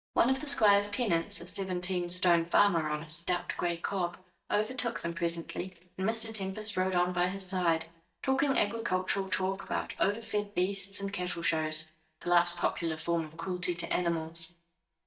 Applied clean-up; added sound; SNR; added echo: neural mask model DeepFilterNet 3.